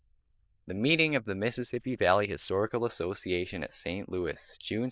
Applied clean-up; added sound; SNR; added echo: neural diffusion model UNIVERSE++.